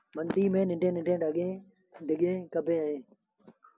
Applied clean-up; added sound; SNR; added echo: none; none; none; none.